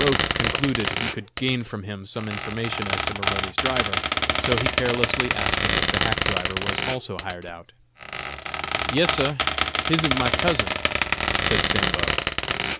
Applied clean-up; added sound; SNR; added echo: none; Squeak; -4 dB; none.